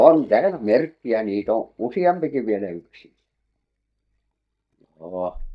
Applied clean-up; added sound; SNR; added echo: neural mask model DeepFilterNet 3.